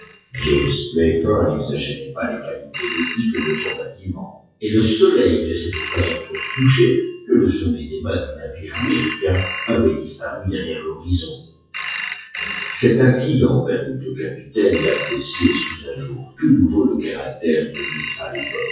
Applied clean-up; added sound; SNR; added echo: classical method WPE with log-MMSE.